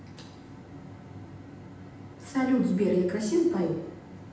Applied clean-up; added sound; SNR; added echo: none; none; none; reverberation time 0.9 s.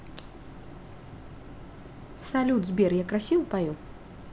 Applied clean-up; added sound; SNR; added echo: none; none; none; none.